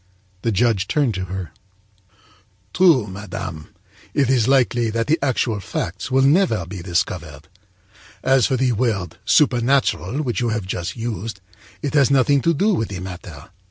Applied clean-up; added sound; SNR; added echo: none; none; none; none.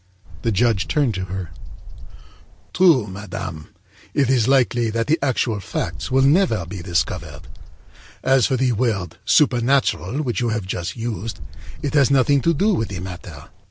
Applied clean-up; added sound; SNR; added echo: none; Bird; 12 dB; none.